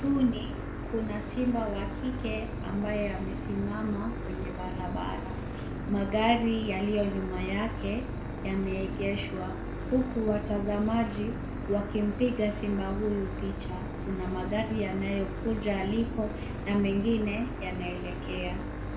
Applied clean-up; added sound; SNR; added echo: none; Engine / Boat, Water vehicle; 4 dB; reverberation time 0.4 s.